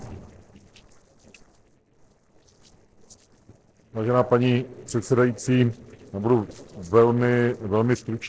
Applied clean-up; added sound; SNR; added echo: neural separator model SepFormer DNS4.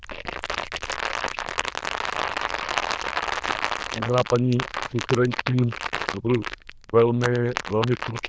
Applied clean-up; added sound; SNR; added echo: neural diffusion model UNIVERSE++.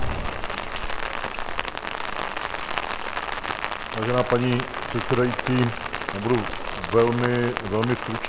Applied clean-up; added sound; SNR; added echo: none; Rain; 2 dB; none.